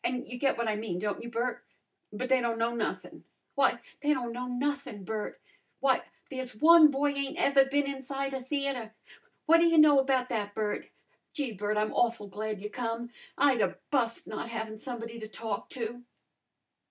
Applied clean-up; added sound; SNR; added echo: none; none; none; none.